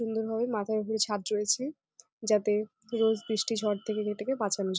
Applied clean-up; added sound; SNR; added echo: none; none; none; none.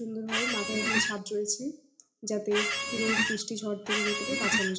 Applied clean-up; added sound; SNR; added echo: none; Squeak; -4 dB; reverberation time 0.4 s.